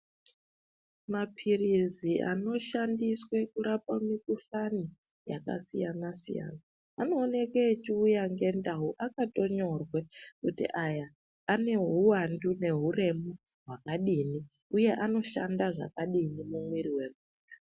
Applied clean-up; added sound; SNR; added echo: none; none; none; none.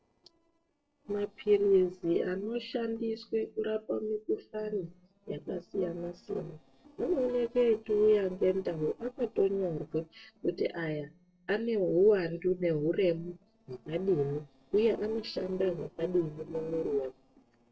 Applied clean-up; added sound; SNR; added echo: neural separator model SepFormer DNS4.